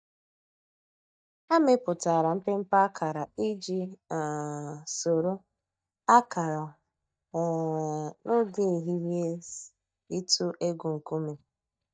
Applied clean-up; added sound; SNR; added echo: neural mask model DeepFilterNet 3.